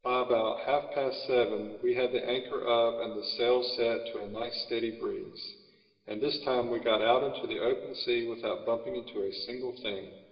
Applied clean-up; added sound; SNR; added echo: none; none; none; reverberation time 1.6 s.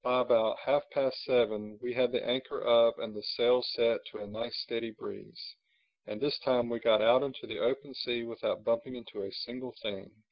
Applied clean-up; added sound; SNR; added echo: none; none; none; none.